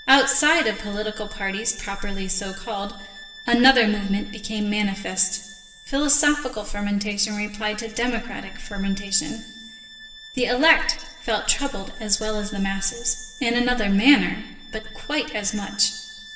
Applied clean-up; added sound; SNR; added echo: none; Bowed string instrument; 20 dB; reverberation time 1.1 s.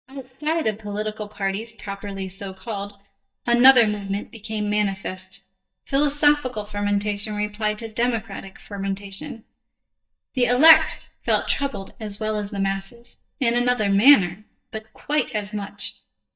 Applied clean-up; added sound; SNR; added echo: neural mask model DeepFilterNet 3.